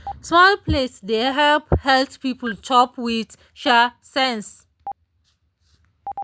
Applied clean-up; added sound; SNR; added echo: none; Stream; 18 dB; none.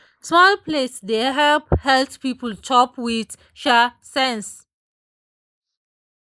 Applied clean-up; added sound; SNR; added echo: neural mask model Resemble Enhance denoiser.